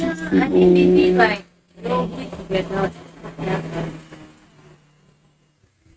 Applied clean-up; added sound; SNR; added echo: neural mask model RNNoise.